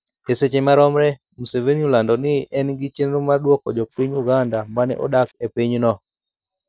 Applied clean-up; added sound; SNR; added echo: neural separator model SepFormer DNS4.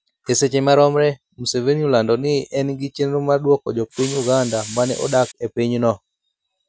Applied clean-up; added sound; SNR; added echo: none; Hiss; 12 dB; none.